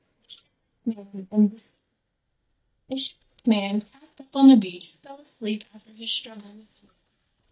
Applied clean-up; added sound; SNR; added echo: neural mask model DeepFilterNet 3.